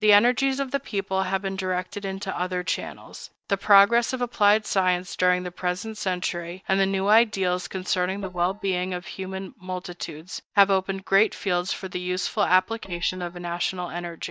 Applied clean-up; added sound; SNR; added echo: neural mask model DeepFilterNet 3.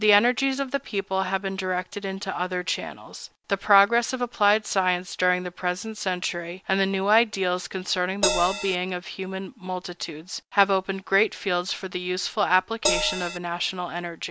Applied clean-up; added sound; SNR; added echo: none; Crash cymbal; 0 dB; none.